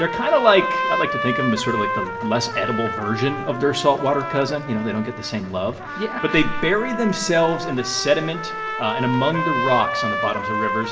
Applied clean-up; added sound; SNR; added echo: none; Trumpet; 5 dB; reverberation time 0.7 s.